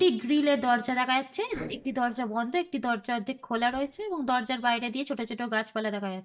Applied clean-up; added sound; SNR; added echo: neural mask model DeepFilterNet 3.